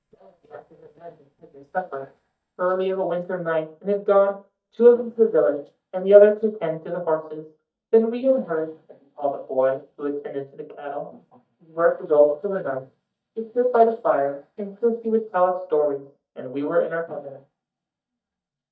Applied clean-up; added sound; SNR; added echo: neural mask model DeepFilterNet 3.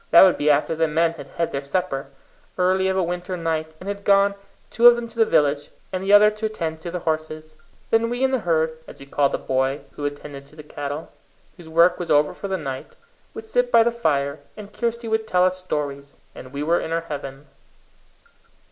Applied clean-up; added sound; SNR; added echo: none; none; none; none.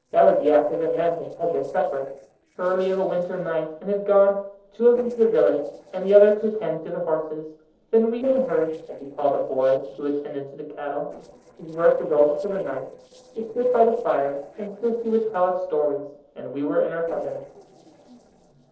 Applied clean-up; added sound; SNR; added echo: neural separator model SepFormer DNS4.